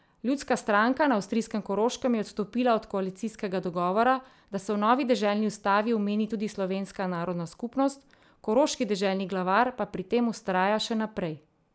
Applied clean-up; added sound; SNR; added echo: none; none; none; none.